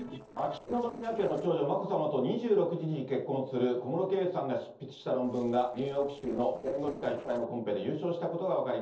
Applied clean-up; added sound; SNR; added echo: neural separator model SepFormer DNS4.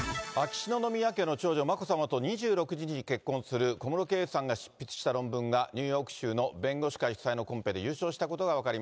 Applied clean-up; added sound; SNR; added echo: none; none; none; none.